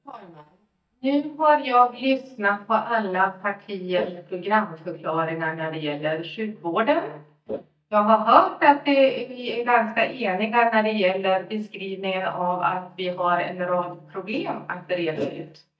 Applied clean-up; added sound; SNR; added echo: neural mask model DeepFilterNet 3.